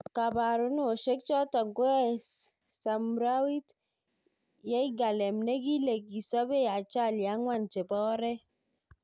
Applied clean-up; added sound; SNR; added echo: none; none; none; none.